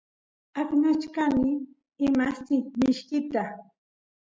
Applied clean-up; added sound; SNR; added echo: none; none; none; none.